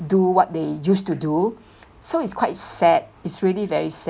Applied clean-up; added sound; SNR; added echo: none; none; none; none.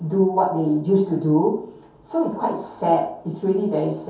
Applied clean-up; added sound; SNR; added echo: none; none; none; reverberation time 0.6 s.